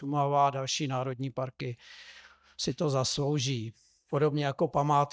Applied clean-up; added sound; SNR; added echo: neural mask model DeepFilterNet 3.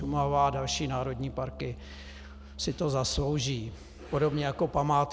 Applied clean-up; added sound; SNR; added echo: none; Bass guitar; 15 dB; none.